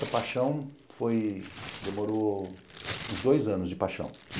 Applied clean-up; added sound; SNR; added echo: none; Tearing; 11 dB; none.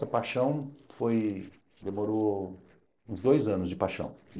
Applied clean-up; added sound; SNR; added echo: neural separator model SepFormer DNS4.